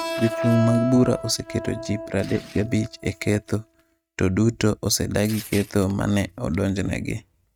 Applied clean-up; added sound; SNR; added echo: neural mask model RNNoise.